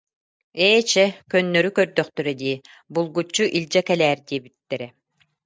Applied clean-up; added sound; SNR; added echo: none; none; none; none.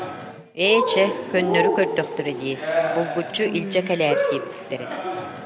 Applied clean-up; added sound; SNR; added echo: none; Cheering; 1 dB; none.